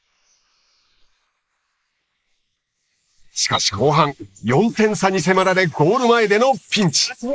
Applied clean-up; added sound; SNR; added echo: neural mask model Resemble Enhance denoiser.